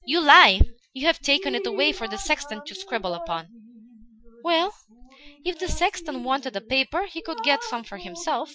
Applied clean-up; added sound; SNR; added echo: classical method Wiener filter.